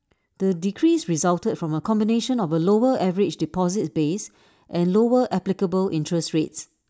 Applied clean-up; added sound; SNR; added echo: none; none; none; none.